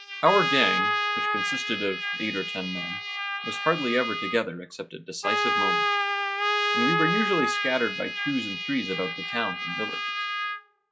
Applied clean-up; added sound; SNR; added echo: classical method log-MMSE.